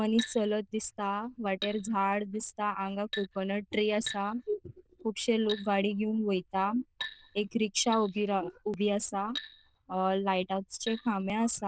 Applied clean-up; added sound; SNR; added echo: neural diffusion model UNIVERSE++.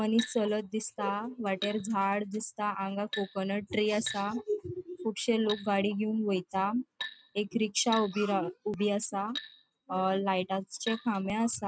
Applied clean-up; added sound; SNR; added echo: neural mask model RNNoise.